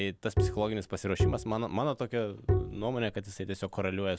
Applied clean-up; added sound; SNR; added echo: none; Bowed string instrument; -2 dB; none.